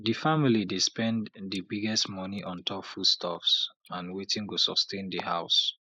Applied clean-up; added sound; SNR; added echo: neural mask model Resemble Enhance denoiser.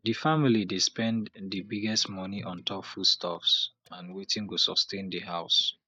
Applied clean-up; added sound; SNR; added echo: neural mask model DeepFilterNet 3.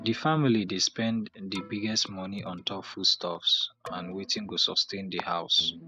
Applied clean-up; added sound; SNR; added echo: neural mask model RNNoise.